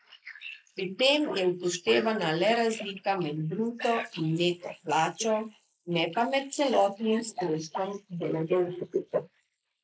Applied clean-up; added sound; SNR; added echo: neural mask model Resemble Enhance denoiser.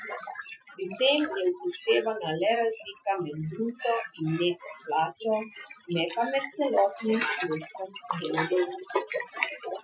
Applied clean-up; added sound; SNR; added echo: classical method Wiener filter.